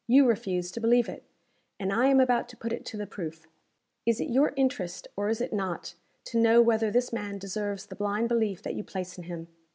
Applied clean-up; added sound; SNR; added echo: none; none; none; none.